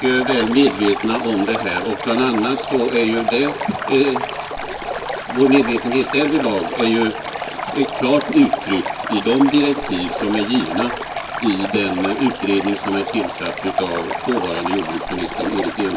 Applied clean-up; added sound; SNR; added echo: none; Stream; 6 dB; reverberation time 0.1 s.